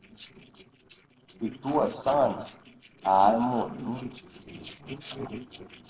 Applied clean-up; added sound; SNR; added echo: neural separator model SepFormer DNS4.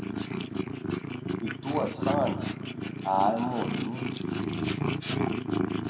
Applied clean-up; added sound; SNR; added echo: none; Purr; -2 dB; reverberation time 1.5 s.